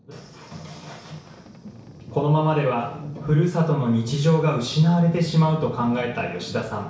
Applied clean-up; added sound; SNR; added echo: none; Boat, Water vehicle; 20 dB; reverberation time 0.6 s.